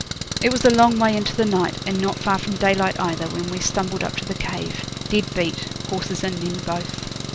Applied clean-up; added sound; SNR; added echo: none; Engine; 7 dB; none.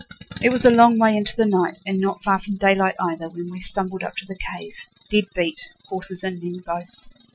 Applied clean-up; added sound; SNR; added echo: classical method Wiener filter.